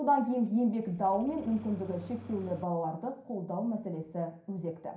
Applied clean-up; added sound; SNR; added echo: none; Engine starting; 18 dB; reverberation time 0.5 s.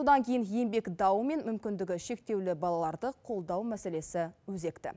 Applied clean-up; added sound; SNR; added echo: none; none; none; none.